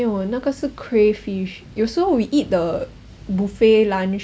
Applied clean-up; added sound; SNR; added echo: none; none; none; none.